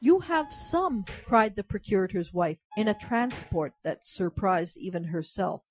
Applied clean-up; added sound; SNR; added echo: classical method Wiener filter.